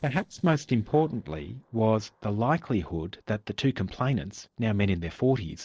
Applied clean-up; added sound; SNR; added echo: neural separator model SepFormer DNS4.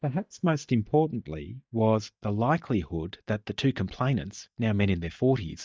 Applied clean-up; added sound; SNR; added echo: neural mask model DeepFilterNet 3.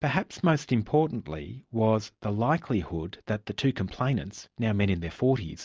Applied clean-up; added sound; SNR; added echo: none; none; none; none.